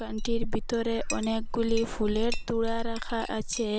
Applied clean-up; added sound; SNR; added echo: none; Chink, clink; 1 dB; none.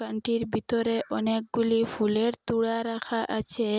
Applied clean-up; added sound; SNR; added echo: none; none; none; none.